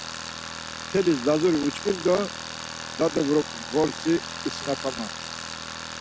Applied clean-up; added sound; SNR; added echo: none; Tools; 9 dB; none.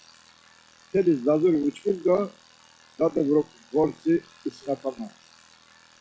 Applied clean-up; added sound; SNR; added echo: classical method log-MMSE.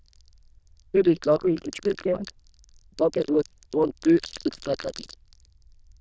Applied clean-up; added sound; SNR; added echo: neural diffusion model UNIVERSE++.